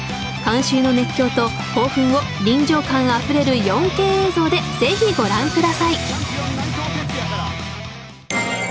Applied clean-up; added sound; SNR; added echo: none; none; none; none.